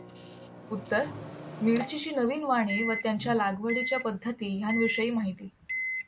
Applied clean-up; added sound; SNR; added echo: none; Microwave oven; 8 dB; none.